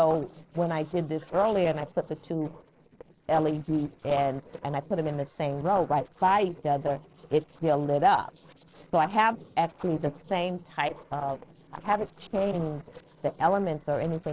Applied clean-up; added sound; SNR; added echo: neural separator model SepFormer DNS4.